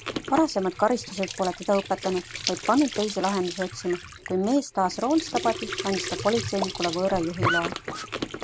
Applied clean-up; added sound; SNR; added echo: none; Squeak / Trickle, dribble / Sink (filling or washing); 7 dB; none.